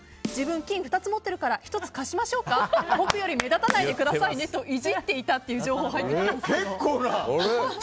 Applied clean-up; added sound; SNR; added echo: none; Snare drum; 15 dB; none.